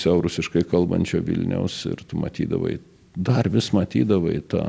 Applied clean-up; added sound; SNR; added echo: none; none; none; none.